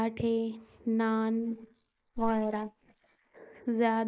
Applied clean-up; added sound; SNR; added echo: neural mask model Resemble Enhance denoiser.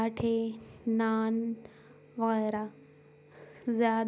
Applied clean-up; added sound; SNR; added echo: none; none; none; none.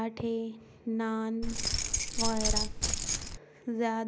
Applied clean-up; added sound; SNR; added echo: none; Keys jangling; -4 dB; none.